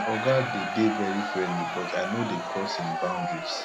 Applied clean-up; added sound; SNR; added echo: none; Crowd; 2 dB; none.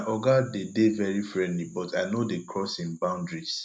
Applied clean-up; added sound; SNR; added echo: none; none; none; none.